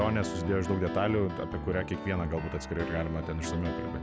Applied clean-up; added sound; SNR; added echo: none; Piano; 5 dB; none.